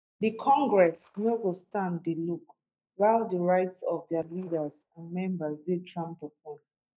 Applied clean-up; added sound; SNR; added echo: neural mask model DeepFilterNet 3.